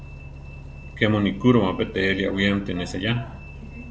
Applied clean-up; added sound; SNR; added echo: none; Bus; 13 dB; none.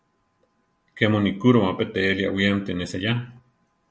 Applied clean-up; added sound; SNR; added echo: none; none; none; none.